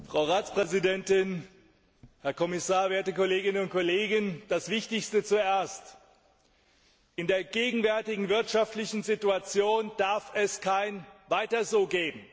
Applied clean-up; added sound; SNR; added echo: none; none; none; none.